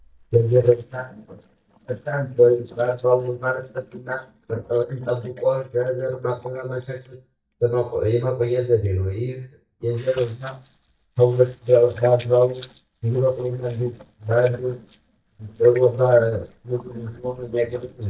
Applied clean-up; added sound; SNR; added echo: neural mask model DeepFilterNet 3.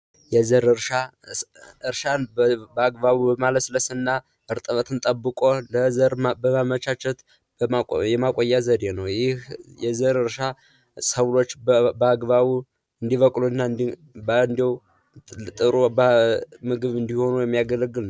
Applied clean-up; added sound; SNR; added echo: none; none; none; none.